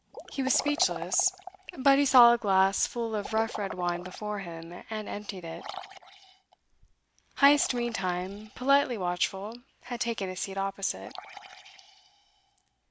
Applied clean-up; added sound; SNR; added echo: none; Liquid; 16 dB; none.